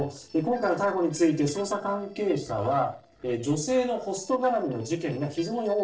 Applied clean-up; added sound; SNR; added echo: neural separator model SepFormer DNS4.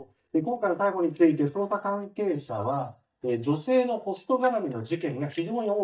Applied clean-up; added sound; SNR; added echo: neural mask model DeepFilterNet 3.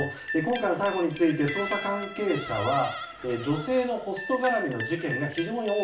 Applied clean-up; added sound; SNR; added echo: none; Guitar; 9 dB; reverberation time 0.4 s.